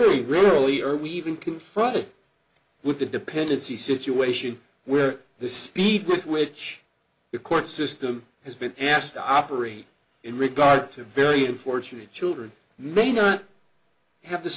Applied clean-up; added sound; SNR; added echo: none; none; none; none.